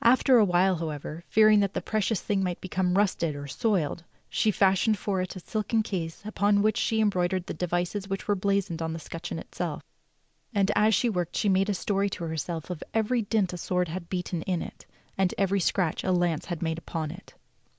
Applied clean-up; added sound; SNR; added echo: none; none; none; none.